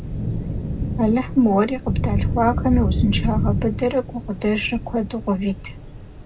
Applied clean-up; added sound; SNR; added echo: none; Thunder / Rain; 2 dB; reverberation time 0.2 s.